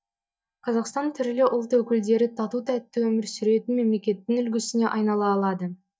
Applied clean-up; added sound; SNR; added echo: neural mask model DeepFilterNet 3.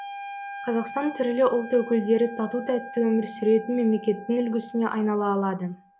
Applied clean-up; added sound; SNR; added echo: none; Wind instrument, woodwind instrument; 15 dB; none.